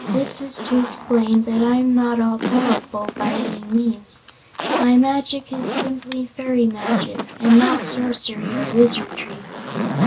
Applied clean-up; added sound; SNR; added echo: none; Zipper (clothing); 6 dB; none.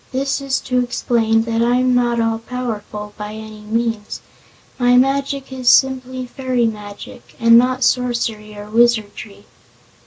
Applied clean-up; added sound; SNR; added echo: none; none; none; none.